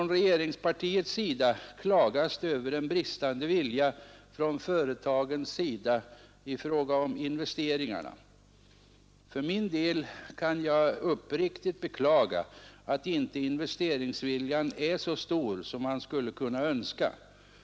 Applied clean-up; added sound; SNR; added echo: none; none; none; none.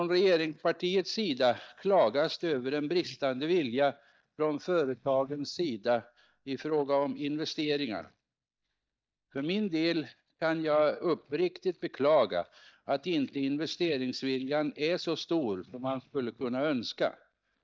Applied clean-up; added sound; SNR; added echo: neural mask model DeepFilterNet 3.